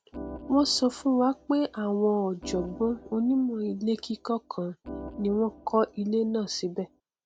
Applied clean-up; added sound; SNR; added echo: none; Organ; 17 dB; none.